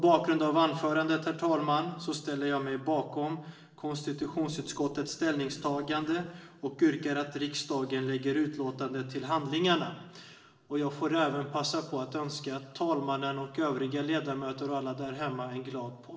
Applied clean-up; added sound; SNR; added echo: neural separator model SepFormer DNS4.